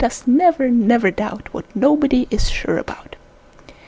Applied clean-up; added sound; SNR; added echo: none; none; none; none.